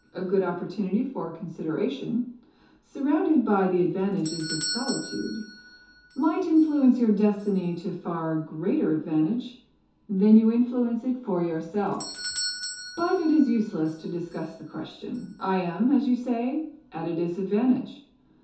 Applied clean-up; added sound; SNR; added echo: none; Doorbell; 16 dB; reverberation time 0.5 s.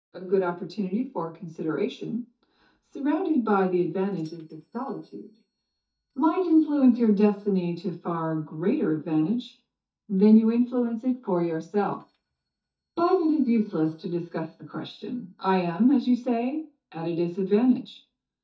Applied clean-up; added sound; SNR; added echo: neural mask model DeepFilterNet 3.